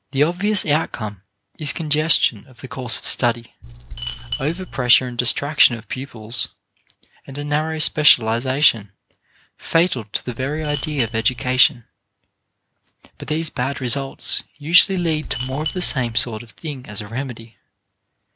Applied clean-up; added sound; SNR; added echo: none; Coin (dropping); 8 dB; none.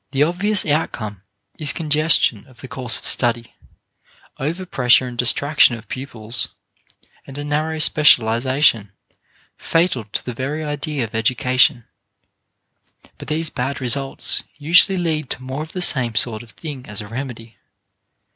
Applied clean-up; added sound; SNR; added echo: none; none; none; none.